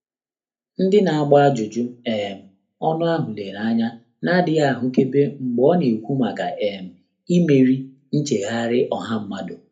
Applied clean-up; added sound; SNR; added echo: none; none; none; reverberation time 0.3 s.